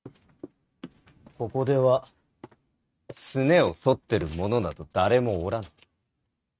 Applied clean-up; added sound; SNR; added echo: neural mask model RNNoise.